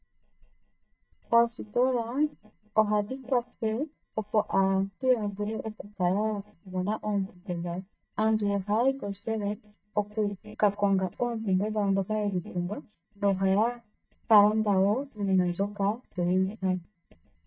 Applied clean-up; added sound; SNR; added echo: neural mask model DeepFilterNet 3.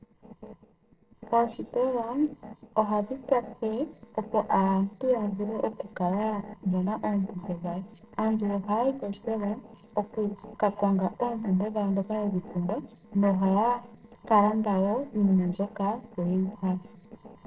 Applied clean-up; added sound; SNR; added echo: neural separator model SepFormer DNS4.